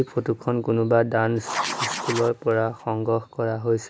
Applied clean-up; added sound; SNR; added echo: none; Writing; 7 dB; none.